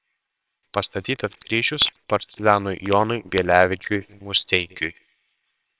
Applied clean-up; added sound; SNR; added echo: neural separator model SepFormer WHAMR!.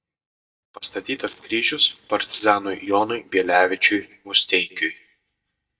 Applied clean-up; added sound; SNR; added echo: neural mask model DeepFilterNet 3.